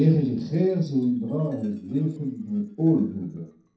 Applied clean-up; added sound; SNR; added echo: neural separator model SepFormer DNS4.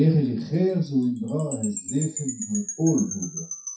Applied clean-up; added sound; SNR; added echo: classical method WPE with log-MMSE.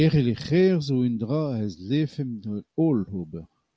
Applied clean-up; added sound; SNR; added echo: none; none; none; none.